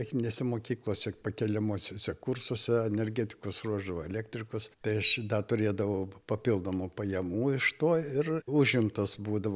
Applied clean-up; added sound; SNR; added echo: none; none; none; none.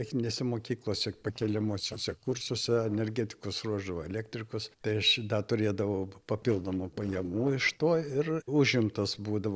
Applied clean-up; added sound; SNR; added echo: neural separator model SepFormer DNS4.